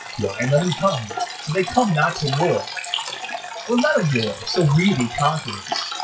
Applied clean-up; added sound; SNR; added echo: classical method WPE with log-MMSE.